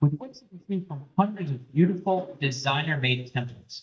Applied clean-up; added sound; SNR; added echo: neural mask model DeepFilterNet 3.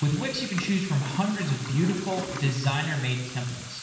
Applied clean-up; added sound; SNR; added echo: none; Toilet flush / Water tap, faucet; 12 dB; reverberation time 1.1 s.